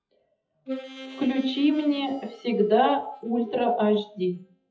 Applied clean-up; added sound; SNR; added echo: classical method WPE with log-MMSE.